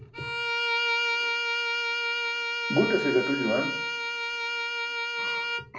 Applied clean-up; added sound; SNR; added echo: none; Bowed string instrument; -3 dB; reverberation time 0.5 s.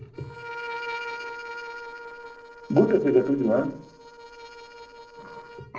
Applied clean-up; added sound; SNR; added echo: neural separator model SepFormer DNS4.